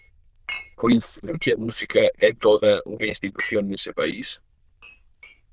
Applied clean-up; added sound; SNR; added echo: neural diffusion model UNIVERSE++.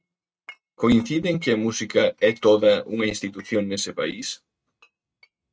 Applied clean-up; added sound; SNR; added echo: neural mask model RNNoise.